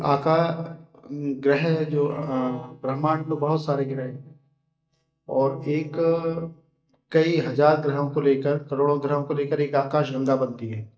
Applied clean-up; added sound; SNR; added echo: neural mask model DeepFilterNet 3.